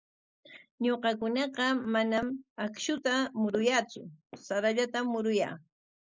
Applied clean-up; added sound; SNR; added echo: neural mask model Resemble Enhance denoiser.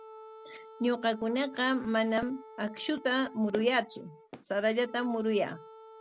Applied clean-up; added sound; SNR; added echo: none; Wind instrument, woodwind instrument + Walk, footsteps; 17 dB; none.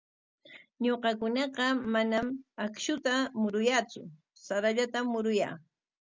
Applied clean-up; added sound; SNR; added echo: none; none; none; none.